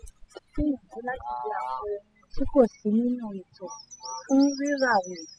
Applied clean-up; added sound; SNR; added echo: classical method spectral subtraction.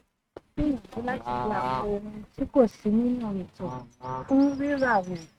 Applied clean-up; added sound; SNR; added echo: neural mask model RNNoise.